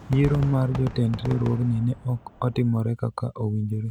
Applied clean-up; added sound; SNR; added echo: none; Fireworks; 14 dB; none.